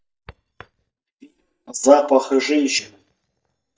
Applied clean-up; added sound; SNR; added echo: neural mask model DeepFilterNet 3.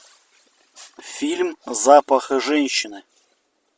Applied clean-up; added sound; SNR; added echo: none; none; none; none.